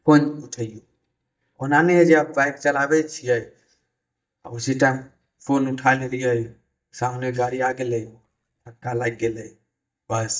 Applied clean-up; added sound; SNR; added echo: neural mask model DeepFilterNet 3.